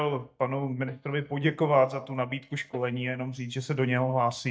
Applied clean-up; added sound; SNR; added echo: neural mask model DeepFilterNet 3.